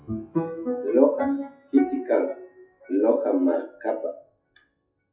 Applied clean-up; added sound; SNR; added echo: classical method WPE with log-MMSE.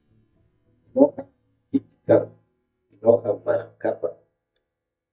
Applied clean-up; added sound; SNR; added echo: neural mask model DeepFilterNet 3.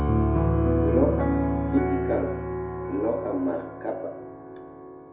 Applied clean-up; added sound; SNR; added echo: none; Piano; -4 dB; reverberation time 0.6 s.